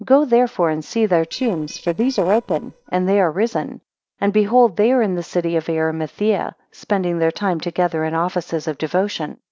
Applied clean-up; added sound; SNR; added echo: neural separator model SepFormer DNS4.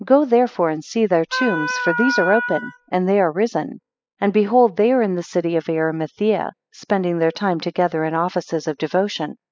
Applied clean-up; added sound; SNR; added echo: classical method spectral subtraction.